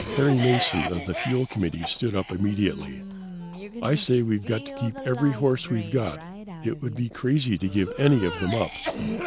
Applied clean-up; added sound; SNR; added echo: none; Cough; 9 dB; none.